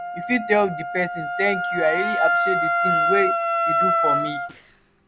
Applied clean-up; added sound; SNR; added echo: none; Wind instrument, woodwind instrument; -2 dB; none.